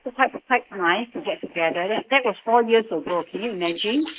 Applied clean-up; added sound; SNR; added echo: neural mask model Resemble Enhance denoiser.